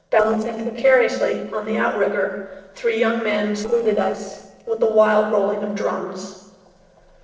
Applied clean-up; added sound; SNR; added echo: neural separator model SepFormer DNS4.